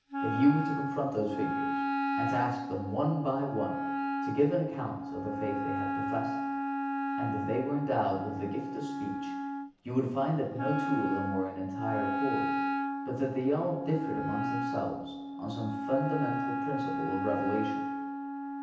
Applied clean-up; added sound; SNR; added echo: none; Wind instrument, woodwind instrument; 1 dB; reverberation time 0.9 s.